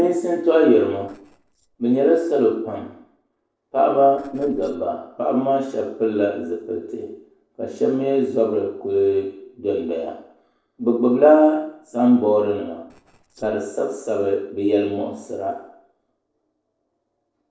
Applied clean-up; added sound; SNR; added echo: neural separator model SepFormer DNS4.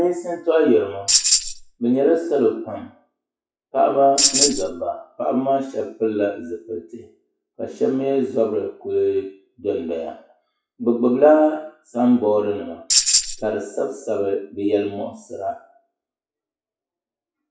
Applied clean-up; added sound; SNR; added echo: classical method WPE with log-MMSE.